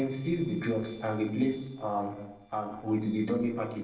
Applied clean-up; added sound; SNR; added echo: neural separator model SepFormer DNS4.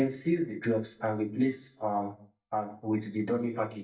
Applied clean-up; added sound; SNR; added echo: neural mask model DeepFilterNet 3.